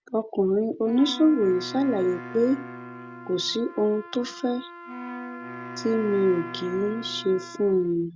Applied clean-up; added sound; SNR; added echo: none; Trumpet + Wind instrument, woodwind instrument; 14 dB; none.